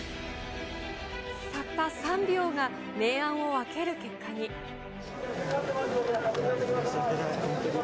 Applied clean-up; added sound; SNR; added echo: none; none; none; none.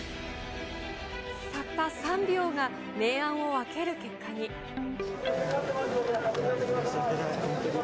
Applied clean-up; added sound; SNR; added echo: none; Ringtone; 12 dB; none.